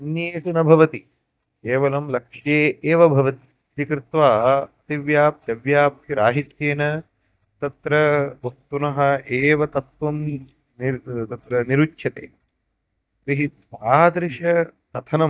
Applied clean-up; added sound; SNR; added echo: neural mask model DeepFilterNet 3.